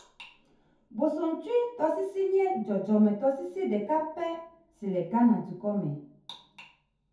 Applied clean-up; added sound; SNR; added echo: none; none; none; reverberation time 0.6 s.